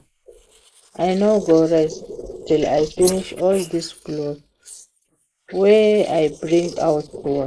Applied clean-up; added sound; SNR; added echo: neural mask model Resemble Enhance denoiser.